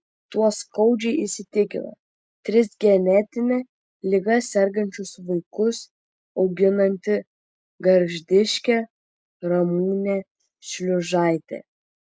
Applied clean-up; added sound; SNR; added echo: none; none; none; none.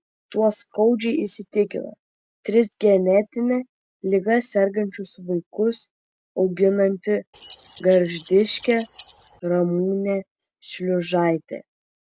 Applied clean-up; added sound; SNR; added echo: none; Keys jangling; 15 dB; none.